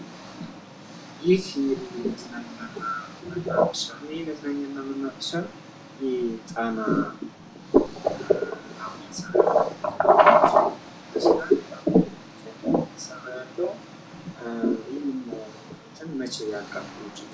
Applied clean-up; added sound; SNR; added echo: none; Engine; 18 dB; reverberation time 0.3 s.